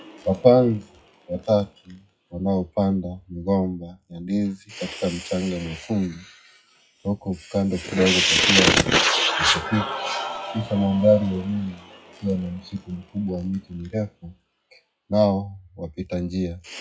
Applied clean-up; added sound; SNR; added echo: classical method WPE with log-MMSE.